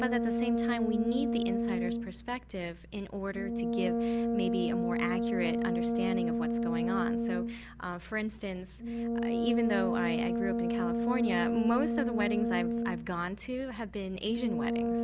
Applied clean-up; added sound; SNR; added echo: none; Brass instrument; -4 dB; none.